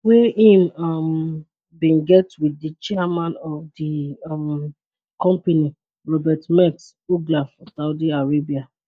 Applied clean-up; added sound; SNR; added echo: neural mask model DeepFilterNet 3.